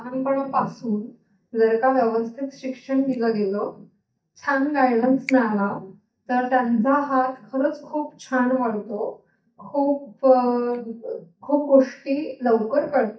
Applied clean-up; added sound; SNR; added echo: neural mask model DeepFilterNet 3.